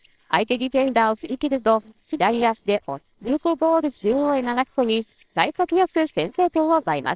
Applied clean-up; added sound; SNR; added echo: neural separator model SepFormer WHAMR!.